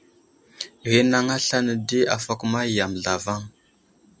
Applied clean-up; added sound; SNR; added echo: none; none; none; none.